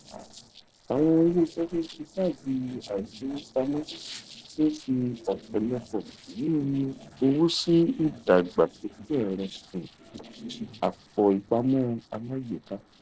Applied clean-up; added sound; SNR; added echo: neural separator model SepFormer DNS4.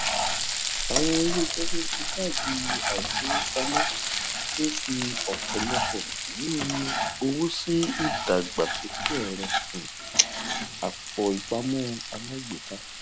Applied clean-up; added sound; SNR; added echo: none; Frying (food); -1 dB; none.